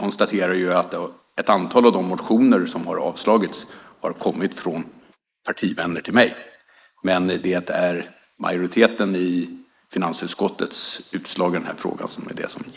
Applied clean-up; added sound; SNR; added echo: neural mask model Resemble Enhance denoiser.